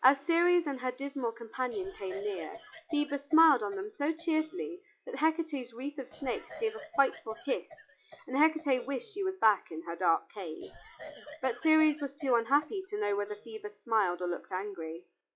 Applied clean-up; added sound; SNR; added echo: classical method log-MMSE.